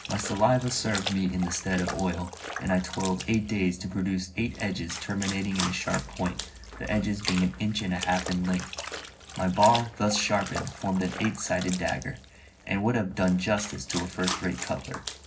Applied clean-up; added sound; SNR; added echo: none; Trickle, dribble / Splash, splatter; 10 dB; reverberation time 0.4 s.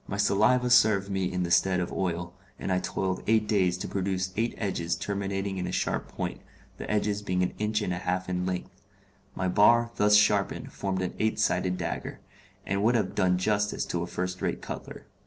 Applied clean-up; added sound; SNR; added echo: none; none; none; none.